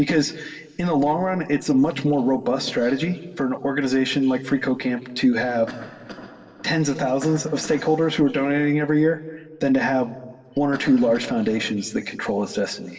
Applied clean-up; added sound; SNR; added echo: neural separator model SepFormer DNS4.